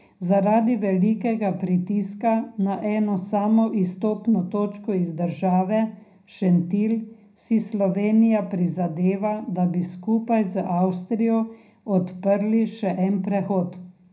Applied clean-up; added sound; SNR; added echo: none; none; none; reverberation time 0.3 s.